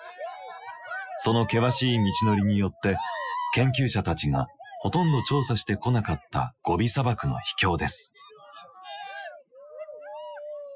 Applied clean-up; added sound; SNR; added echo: classical method Wiener filter.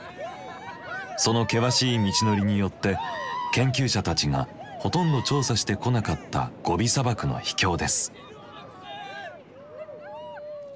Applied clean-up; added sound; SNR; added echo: none; Cheering; 11 dB; none.